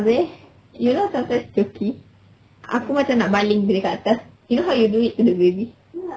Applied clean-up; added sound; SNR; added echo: none; none; none; none.